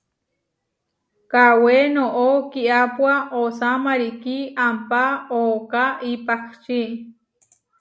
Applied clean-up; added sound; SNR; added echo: none; none; none; none.